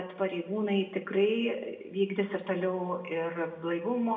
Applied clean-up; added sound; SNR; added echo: none; none; none; reverberation time 0.6 s.